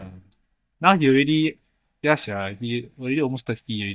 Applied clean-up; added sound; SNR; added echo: neural mask model DeepFilterNet 3.